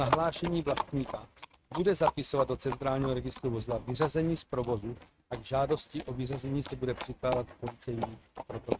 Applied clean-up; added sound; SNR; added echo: neural mask model RNNoise.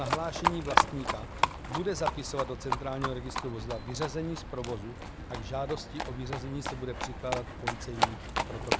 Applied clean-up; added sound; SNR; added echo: none; Livestock, farm animals, working animals; -3 dB; none.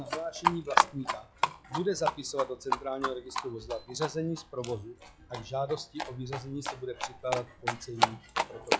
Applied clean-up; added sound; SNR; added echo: classical method log-MMSE.